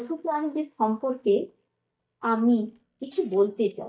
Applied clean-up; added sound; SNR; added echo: neural mask model DeepFilterNet 3.